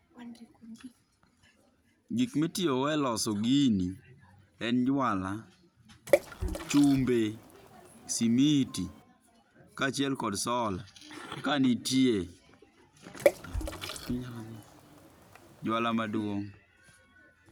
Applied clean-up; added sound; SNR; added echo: none; Water / Splash, splatter; 4 dB; none.